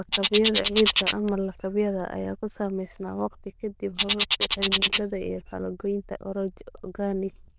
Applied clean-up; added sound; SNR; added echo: neural diffusion model UNIVERSE++.